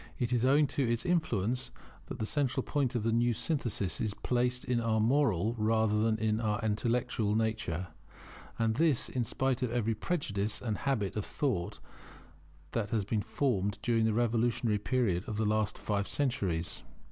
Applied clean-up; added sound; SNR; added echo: none; none; none; none.